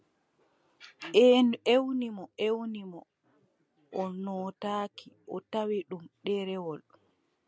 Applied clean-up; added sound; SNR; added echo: none; none; none; none.